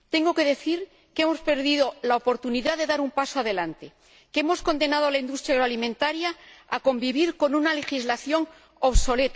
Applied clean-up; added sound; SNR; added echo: none; none; none; none.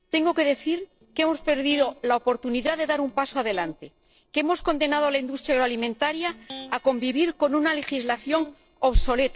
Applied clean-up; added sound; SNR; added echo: neural separator model SepFormer DNS4.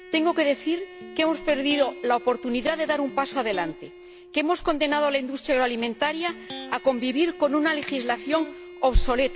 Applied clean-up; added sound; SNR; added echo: none; Electric guitar + Bowed string instrument; 16 dB; none.